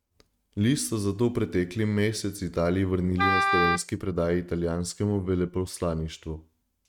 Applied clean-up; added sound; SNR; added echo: neural mask model RNNoise.